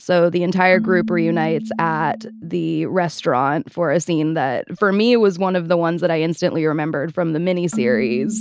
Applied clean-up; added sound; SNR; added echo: none; Keyboard (musical); 11 dB; none.